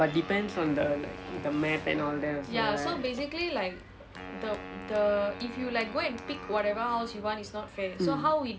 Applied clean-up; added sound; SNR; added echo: none; Wind instrument, woodwind instrument; 14 dB; none.